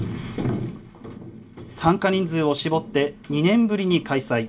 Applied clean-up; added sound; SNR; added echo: none; none; none; reverberation time 0.2 s.